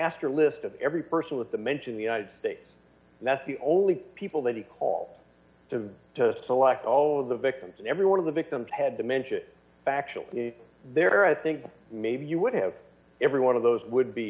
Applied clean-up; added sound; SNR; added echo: none; none; none; none.